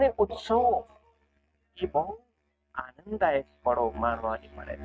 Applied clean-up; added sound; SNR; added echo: neural mask model RNNoise.